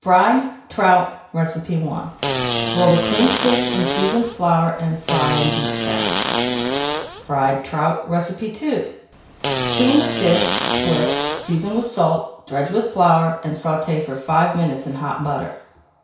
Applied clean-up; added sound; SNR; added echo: none; Fart; 2 dB; reverberation time 0.6 s.